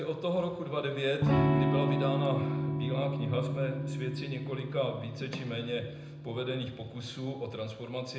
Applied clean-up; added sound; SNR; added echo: none; Electric guitar / Strum; -1 dB; reverberation time 0.8 s.